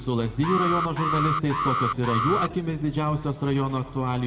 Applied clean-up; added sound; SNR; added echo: none; Alarm; 3 dB; reverberation time 1.6 s.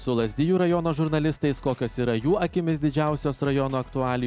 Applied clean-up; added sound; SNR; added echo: none; none; none; none.